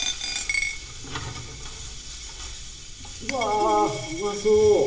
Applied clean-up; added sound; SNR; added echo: none; Coin (dropping); 9 dB; reverberation time 0.8 s.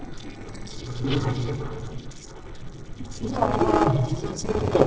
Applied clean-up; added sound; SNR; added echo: neural separator model SepFormer DNS4.